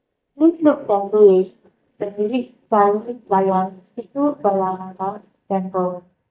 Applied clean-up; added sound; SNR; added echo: neural mask model DeepFilterNet 3.